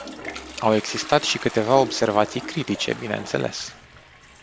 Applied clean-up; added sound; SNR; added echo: none; Toilet flush; 13 dB; none.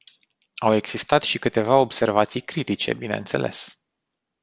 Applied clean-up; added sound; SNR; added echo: none; none; none; none.